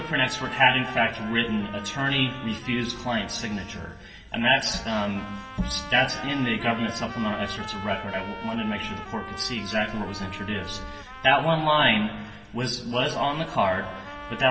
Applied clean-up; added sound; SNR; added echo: none; Trumpet; 14 dB; reverberation time 1.8 s.